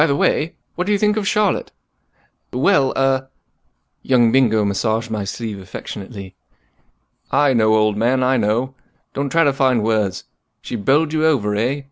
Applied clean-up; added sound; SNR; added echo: none; none; none; none.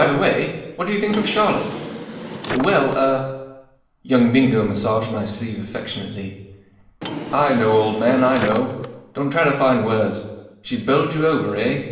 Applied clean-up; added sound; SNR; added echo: none; Drawer open or close; 11 dB; reverberation time 1.0 s.